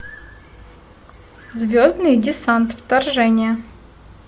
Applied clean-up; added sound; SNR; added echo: none; none; none; none.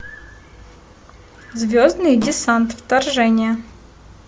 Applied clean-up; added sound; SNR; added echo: none; Fart; 14 dB; none.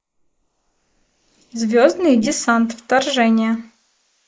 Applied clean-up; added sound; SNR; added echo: neural mask model Resemble Enhance denoiser.